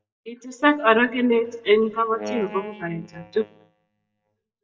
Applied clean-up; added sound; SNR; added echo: neural mask model DeepFilterNet 3.